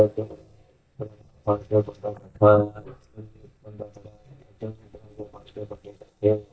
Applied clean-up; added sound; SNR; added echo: neural mask model DeepFilterNet 3.